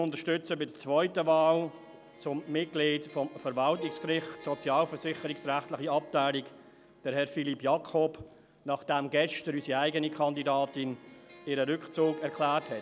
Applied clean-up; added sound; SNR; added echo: none; Harp; 20 dB; none.